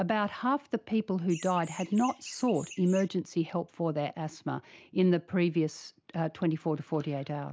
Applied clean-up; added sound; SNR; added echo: neural mask model Resemble Enhance denoiser.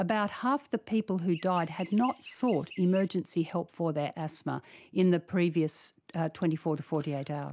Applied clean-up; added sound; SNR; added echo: none; Chirp, tweet; 17 dB; none.